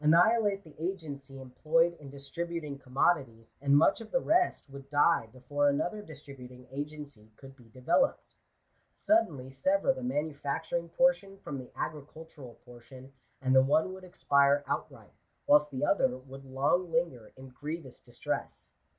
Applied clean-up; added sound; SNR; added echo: none; none; none; none.